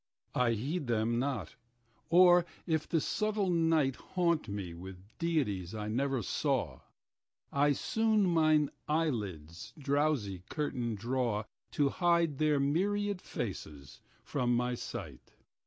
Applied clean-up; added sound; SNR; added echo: none; none; none; none.